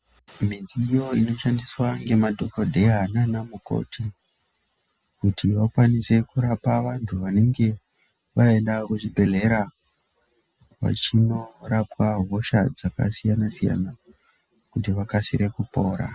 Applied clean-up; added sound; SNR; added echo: none; none; none; none.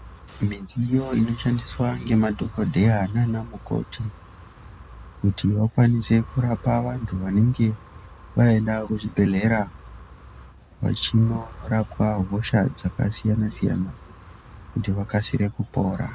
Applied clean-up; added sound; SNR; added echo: none; Wind; 18 dB; none.